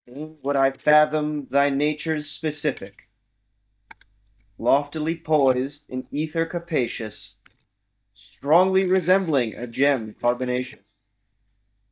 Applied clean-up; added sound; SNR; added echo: neural mask model DeepFilterNet 3.